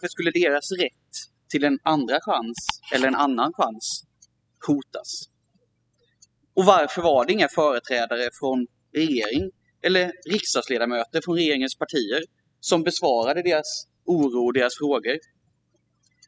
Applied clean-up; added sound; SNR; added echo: classical method spectral subtraction.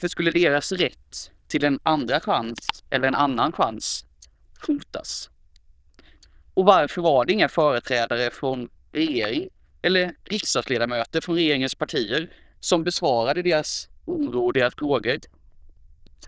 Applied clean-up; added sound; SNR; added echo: neural diffusion model UNIVERSE++.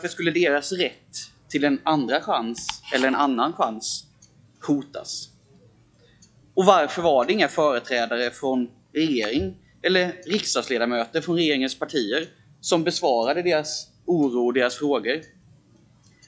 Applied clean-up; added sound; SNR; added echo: classical method log-MMSE.